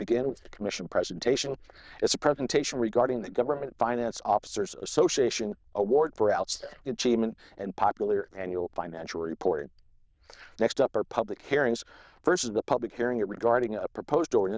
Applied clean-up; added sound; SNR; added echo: neural diffusion model UNIVERSE++.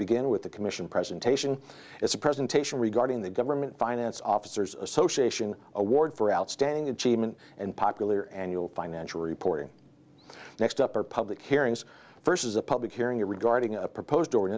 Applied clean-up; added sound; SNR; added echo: none; none; none; none.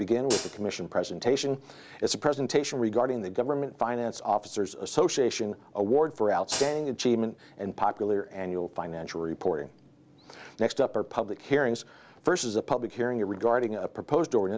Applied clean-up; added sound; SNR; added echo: none; Hi-hat; 6 dB; none.